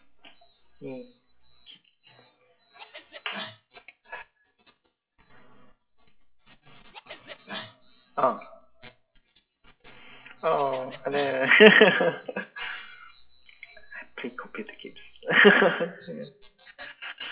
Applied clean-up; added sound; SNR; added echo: classical method WPE with log-MMSE.